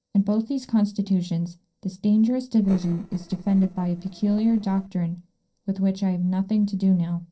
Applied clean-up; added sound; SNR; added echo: neural separator model SepFormer DNS4.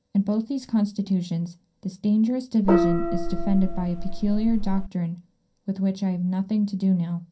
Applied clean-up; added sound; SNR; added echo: none; Gong; -1 dB; reverberation time 0.3 s.